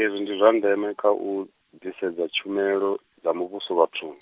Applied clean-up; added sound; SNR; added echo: none; none; none; none.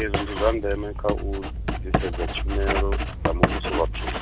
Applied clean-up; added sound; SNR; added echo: none; Writing; -3 dB; none.